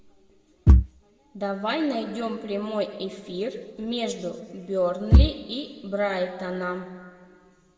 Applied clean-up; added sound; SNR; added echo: none; Bass drum / Thump, thud; -4 dB; reverberation time 1.7 s.